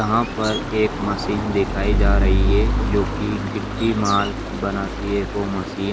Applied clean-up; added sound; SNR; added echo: none; Stream; -1 dB; none.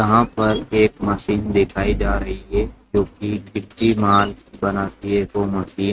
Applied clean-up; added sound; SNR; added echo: neural mask model RNNoise.